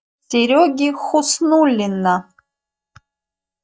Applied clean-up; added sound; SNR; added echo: neural mask model DeepFilterNet 3.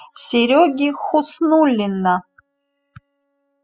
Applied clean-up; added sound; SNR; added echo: classical method spectral subtraction.